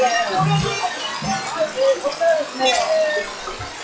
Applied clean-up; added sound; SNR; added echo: classical method log-MMSE.